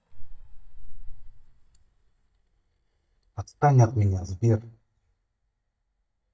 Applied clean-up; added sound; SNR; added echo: neural mask model DeepFilterNet 3.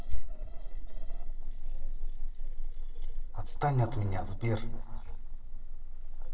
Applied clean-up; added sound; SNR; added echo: neural separator model SepFormer DNS4.